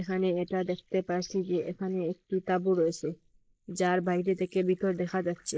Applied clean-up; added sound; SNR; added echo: neural mask model Resemble Enhance denoiser.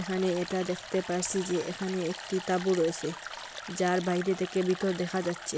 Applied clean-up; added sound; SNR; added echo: none; Stream; 12 dB; none.